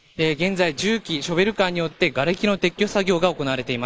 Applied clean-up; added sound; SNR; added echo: neural mask model Resemble Enhance denoiser.